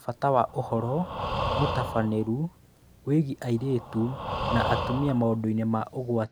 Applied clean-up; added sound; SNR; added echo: none; Breathing; 6 dB; none.